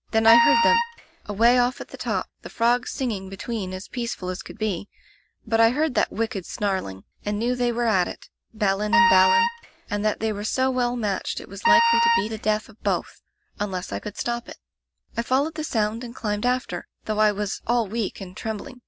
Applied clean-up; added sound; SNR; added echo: none; Wind instrument, woodwind instrument; -3 dB; none.